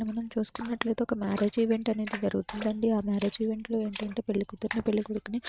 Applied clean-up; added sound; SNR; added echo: neural mask model RNNoise.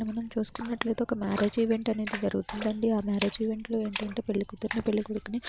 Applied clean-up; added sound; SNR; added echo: none; Splash, splatter; 13 dB; none.